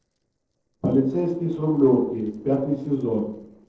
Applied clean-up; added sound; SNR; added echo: neural separator model SepFormer DNS4.